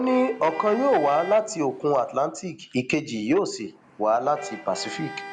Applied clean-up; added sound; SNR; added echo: none; Traffic noise, roadway noise / Vehicle horn, car horn, honking; 17 dB; none.